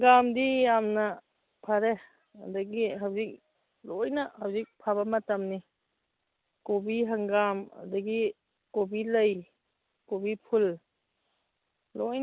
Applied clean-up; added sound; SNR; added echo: none; none; none; none.